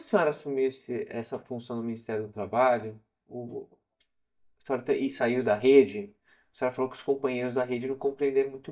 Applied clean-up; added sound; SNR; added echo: neural mask model DeepFilterNet 3.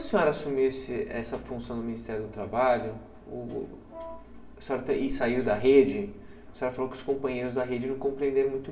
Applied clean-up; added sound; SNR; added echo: none; Wind instrument, woodwind instrument; 16 dB; reverberation time 0.7 s.